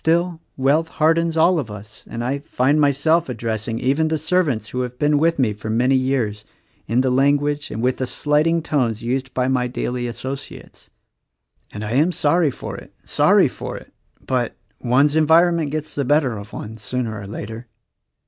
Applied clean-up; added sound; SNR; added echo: none; none; none; none.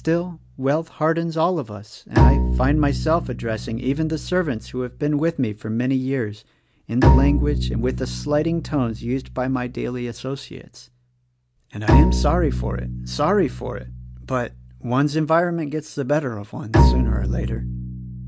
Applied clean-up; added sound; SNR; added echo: none; Bowed string instrument; 0 dB; none.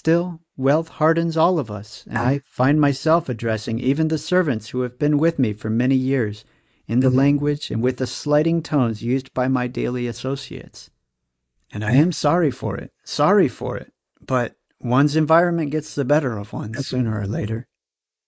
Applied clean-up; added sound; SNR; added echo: neural mask model Resemble Enhance denoiser.